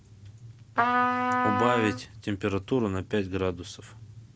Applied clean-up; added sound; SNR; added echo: none; Trumpet; -3 dB; none.